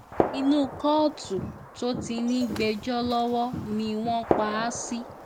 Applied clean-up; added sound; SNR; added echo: none; Gunshot, gunfire; 7 dB; none.